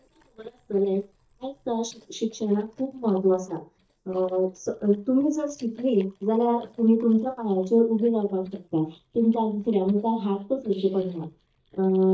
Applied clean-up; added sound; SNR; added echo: neural mask model DeepFilterNet 3.